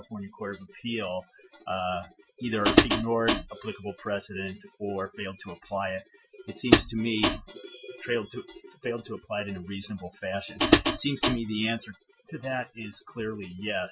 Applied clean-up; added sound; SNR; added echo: classical method Wiener filter.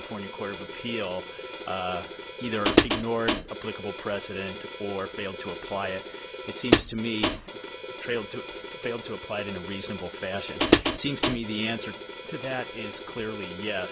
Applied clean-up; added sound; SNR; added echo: none; Hi-hat; -2 dB; none.